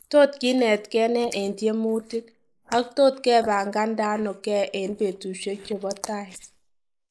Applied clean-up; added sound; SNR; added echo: neural mask model Resemble Enhance denoiser.